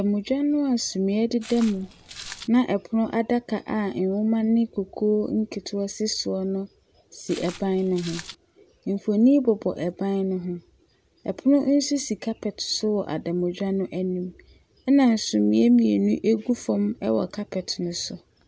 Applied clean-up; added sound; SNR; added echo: none; Walk, footsteps; 16 dB; none.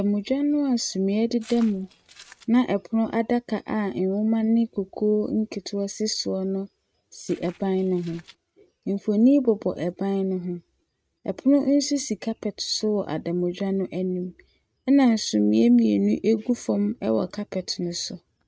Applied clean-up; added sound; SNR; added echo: neural mask model RNNoise.